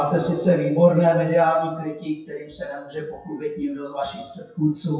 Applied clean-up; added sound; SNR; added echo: classical method WPE with log-MMSE.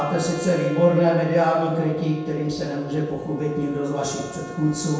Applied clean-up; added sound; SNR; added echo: none; Trumpet; 17 dB; reverberation time 1.1 s.